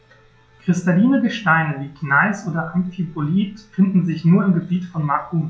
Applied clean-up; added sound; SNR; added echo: classical method log-MMSE.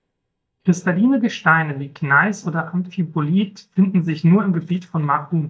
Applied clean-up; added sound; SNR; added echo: neural mask model DeepFilterNet 3.